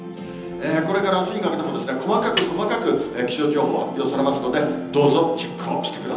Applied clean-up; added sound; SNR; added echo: none; Snare drum; 9 dB; reverberation time 0.9 s.